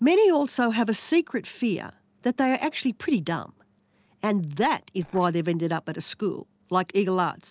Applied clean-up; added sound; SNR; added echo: neural separator model SepFormer DNS4.